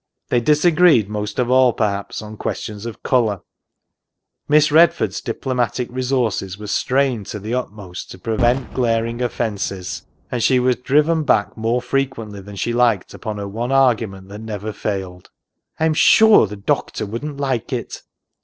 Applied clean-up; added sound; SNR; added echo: neural separator model SepFormer DNS4.